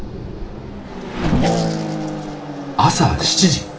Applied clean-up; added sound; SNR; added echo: none; Race car, auto racing / Accelerating, revving, vroom; 2 dB; reverberation time 0.3 s.